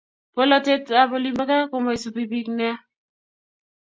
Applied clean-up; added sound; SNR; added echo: none; none; none; none.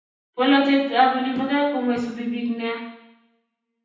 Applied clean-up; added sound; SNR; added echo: none; none; none; reverberation time 0.9 s.